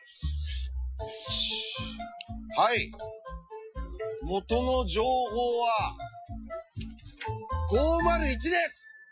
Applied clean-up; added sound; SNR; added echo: classical method Wiener filter.